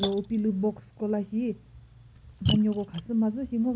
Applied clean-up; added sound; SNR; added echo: none; Splash, splatter; 8 dB; none.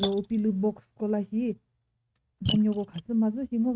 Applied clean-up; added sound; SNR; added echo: neural mask model RNNoise.